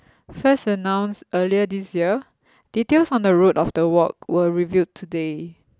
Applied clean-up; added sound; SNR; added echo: none; none; none; none.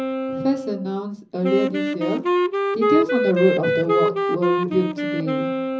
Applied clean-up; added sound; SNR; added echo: none; Wind instrument, woodwind instrument; -2 dB; reverberation time 0.5 s.